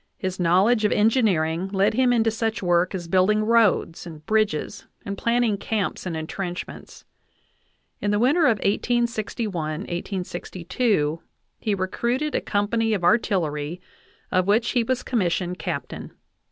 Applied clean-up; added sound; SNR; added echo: none; none; none; none.